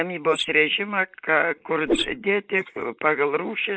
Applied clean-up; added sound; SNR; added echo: neural mask model Resemble Enhance denoiser.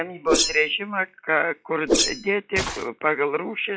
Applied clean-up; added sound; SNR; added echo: classical method log-MMSE.